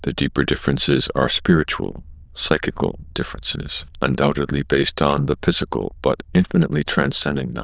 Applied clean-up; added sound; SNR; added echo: neural diffusion model UNIVERSE++.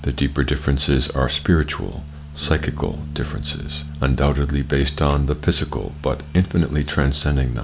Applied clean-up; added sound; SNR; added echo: none; Bass guitar; 12 dB; none.